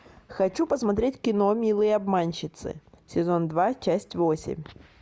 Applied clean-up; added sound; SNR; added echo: none; none; none; none.